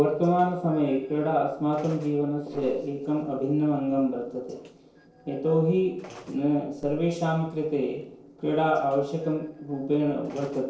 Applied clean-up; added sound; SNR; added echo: neural separator model SepFormer DNS4.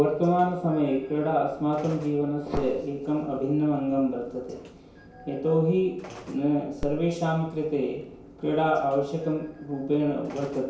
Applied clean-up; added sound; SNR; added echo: none; Telephone; 18 dB; reverberation time 0.6 s.